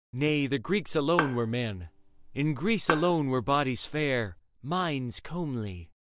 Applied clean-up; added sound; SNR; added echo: none; Bowed string instrument; 8 dB; none.